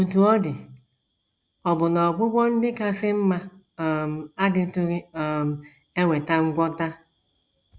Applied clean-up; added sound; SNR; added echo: none; none; none; none.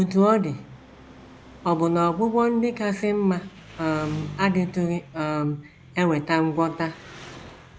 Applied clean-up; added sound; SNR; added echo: none; Engine; 18 dB; none.